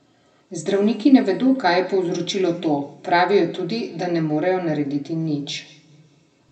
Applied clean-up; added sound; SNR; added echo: none; none; none; reverberation time 1.1 s.